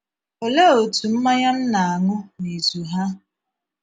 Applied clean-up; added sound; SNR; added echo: none; none; none; none.